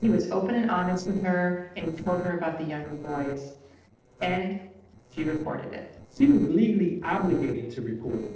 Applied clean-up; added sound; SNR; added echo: neural separator model SepFormer DNS4.